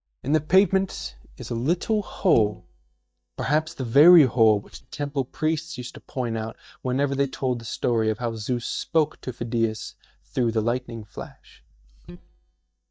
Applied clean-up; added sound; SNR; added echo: neural mask model DeepFilterNet 3.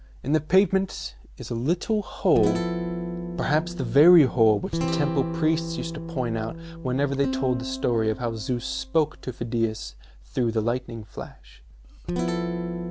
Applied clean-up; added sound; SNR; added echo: none; Guitar; 7 dB; none.